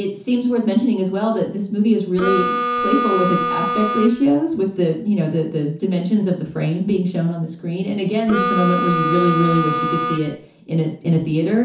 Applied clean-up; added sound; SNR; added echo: none; Harmonica; 2 dB; reverberation time 0.9 s.